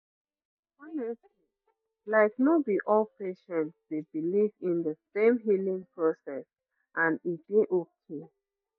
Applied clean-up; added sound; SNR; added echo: neural mask model DeepFilterNet 3.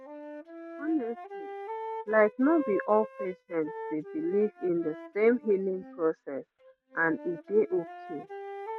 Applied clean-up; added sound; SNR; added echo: neural mask model RNNoise.